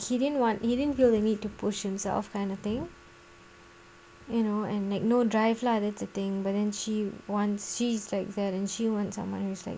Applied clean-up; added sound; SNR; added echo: none; none; none; none.